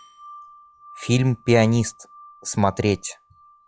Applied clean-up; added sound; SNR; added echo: classical method log-MMSE.